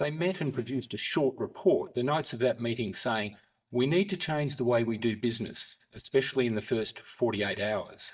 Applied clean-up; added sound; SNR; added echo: neural mask model DeepFilterNet 3.